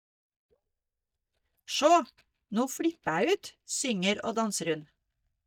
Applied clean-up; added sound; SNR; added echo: neural mask model DeepFilterNet 3.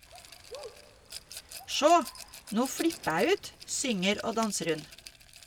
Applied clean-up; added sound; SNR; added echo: none; Bird + Rattle; 16 dB; none.